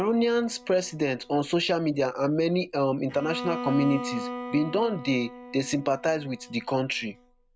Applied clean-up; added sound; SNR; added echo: none; Bowed string instrument; 13 dB; none.